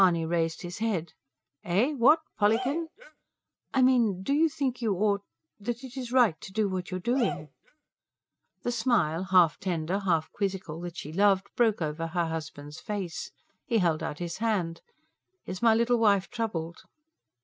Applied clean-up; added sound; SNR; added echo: neural mask model RNNoise.